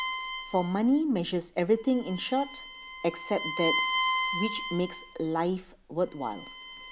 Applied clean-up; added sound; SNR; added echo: none; Bowed string instrument; 2 dB; none.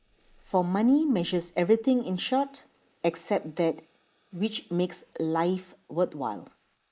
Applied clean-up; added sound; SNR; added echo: neural mask model Resemble Enhance denoiser.